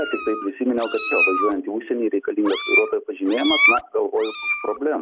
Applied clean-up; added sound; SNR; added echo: none; Meow; 0 dB; none.